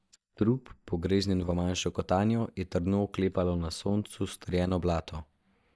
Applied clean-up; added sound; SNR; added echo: neural mask model DeepFilterNet 3.